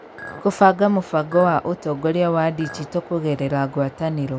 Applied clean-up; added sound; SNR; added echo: none; Train + Chink, clink; 18 dB; none.